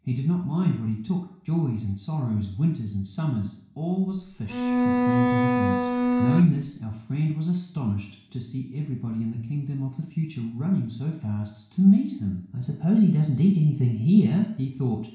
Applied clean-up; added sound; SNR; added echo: none; Bowed string instrument; -1 dB; reverberation time 0.6 s.